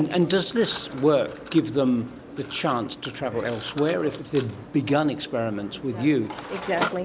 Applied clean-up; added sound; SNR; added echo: none; Mechanisms; 12 dB; none.